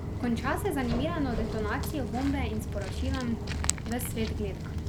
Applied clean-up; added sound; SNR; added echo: none; Walk, footsteps; -1 dB; none.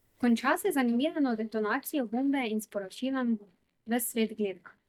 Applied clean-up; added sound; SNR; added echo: neural mask model DeepFilterNet 3.